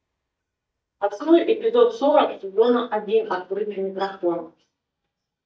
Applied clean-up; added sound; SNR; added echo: neural mask model DeepFilterNet 3.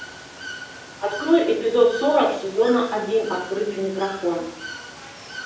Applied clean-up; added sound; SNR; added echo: none; Water / Bird; 14 dB; reverberation time 0.7 s.